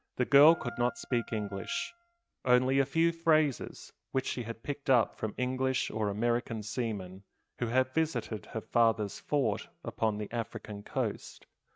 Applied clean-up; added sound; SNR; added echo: neural mask model RNNoise.